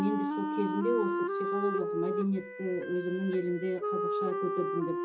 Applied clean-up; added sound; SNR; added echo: none; Wind instrument, woodwind instrument; 0 dB; reverberation time 0.2 s.